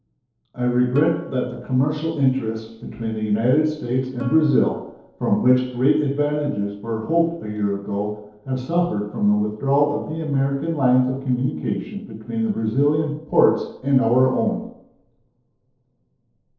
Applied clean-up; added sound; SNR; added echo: neural separator model SepFormer DNS4.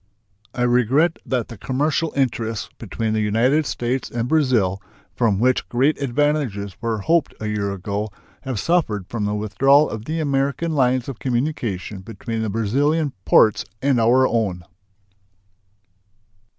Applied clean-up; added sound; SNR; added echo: none; none; none; none.